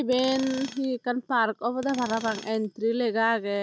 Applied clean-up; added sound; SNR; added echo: none; Tools; 17 dB; none.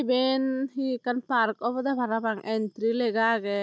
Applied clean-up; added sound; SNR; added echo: none; none; none; none.